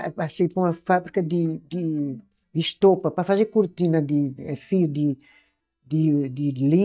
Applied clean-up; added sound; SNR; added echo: neural mask model DeepFilterNet 3.